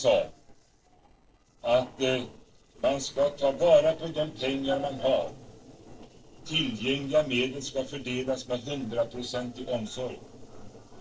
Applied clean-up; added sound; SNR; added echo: neural separator model SepFormer DNS4.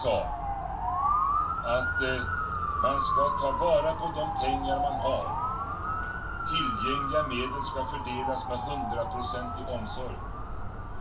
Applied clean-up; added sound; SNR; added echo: none; Motor vehicle (road) / Siren; -3 dB; reverberation time 0.2 s.